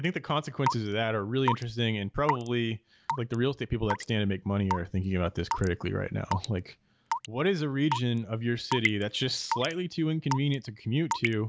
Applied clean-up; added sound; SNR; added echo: none; Raindrop / Drip / Water tap, faucet; 7 dB; none.